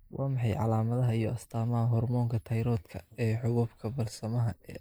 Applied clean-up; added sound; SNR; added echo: neural mask model Resemble Enhance denoiser.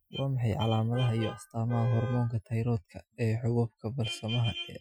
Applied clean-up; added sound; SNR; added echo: classical method Wiener filter.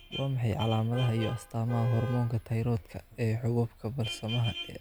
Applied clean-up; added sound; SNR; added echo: none; Vehicle horn, car horn, honking; 13 dB; none.